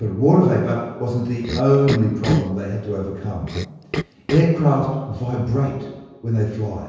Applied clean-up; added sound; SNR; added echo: none; Cough; 6 dB; reverberation time 1.2 s.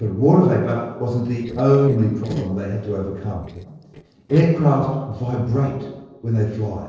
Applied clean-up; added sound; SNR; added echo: neural separator model SepFormer DNS4.